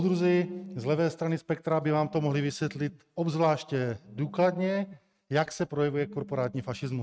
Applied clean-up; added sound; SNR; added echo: neural mask model RNNoise.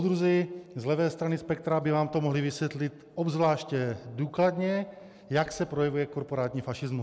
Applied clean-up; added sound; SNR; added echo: none; none; none; none.